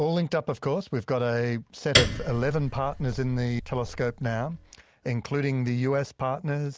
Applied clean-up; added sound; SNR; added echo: none; Piano; 3 dB; none.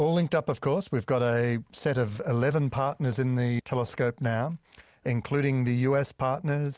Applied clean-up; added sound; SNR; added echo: none; none; none; none.